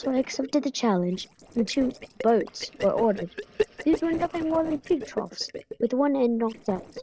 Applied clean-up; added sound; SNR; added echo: neural separator model SepFormer DNS4.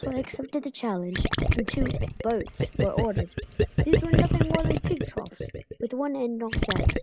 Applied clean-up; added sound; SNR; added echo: none; Gurgling; -4 dB; none.